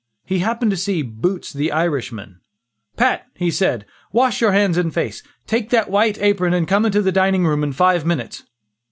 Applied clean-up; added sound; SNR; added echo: none; none; none; none.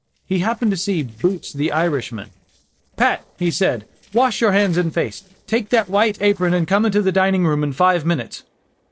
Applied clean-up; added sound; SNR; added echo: neural separator model SepFormer DNS4.